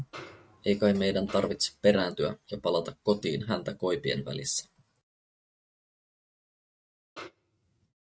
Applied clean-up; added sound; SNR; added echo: neural mask model RNNoise.